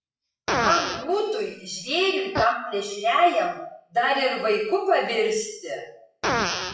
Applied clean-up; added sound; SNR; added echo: classical method WPE with log-MMSE.